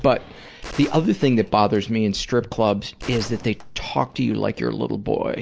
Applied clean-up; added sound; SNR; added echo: none; Gunshot, gunfire; 18 dB; none.